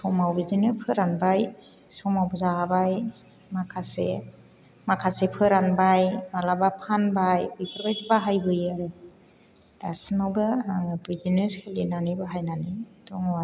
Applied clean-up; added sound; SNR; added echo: none; none; none; none.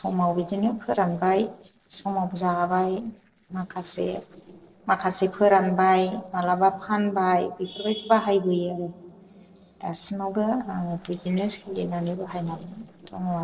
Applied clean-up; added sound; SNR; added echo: neural separator model SepFormer DNS4.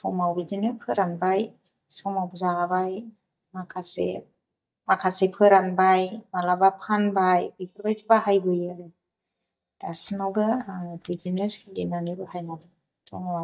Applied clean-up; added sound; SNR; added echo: neural mask model DeepFilterNet 3.